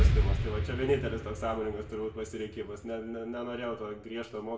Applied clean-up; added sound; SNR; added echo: none; Explosion; -3 dB; reverberation time 0.7 s.